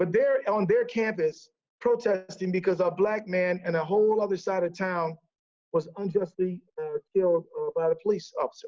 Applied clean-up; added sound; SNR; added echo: none; none; none; none.